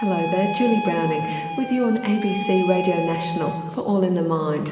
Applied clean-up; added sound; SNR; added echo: none; Wind instrument, woodwind instrument; 8 dB; reverberation time 2.2 s.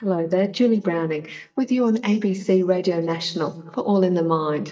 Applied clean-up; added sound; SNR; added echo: neural mask model DeepFilterNet 3.